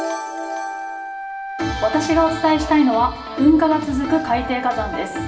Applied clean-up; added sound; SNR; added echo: none; Wind instrument, woodwind instrument; 12 dB; reverberation time 0.7 s.